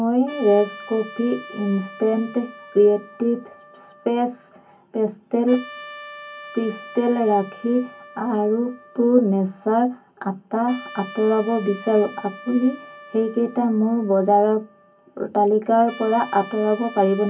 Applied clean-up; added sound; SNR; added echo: none; Trumpet; 19 dB; reverberation time 0.3 s.